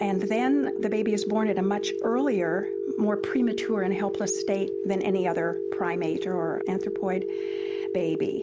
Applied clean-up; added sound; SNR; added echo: none; Telephone; 2 dB; none.